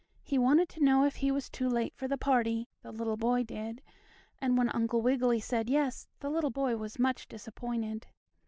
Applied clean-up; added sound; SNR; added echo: none; none; none; none.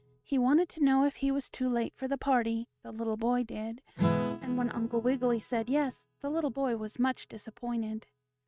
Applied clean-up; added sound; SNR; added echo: neural mask model RNNoise.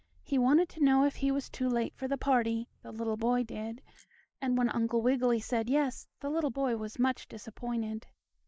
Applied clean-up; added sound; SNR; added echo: neural mask model Resemble Enhance denoiser.